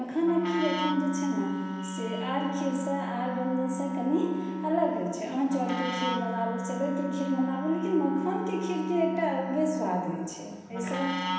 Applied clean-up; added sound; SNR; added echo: none; Wind instrument, woodwind instrument; 5 dB; reverberation time 0.9 s.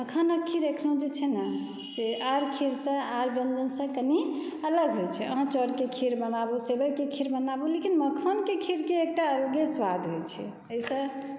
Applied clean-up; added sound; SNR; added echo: none; none; none; none.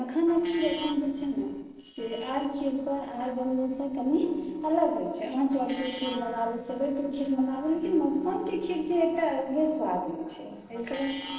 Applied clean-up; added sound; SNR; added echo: neural separator model SepFormer DNS4.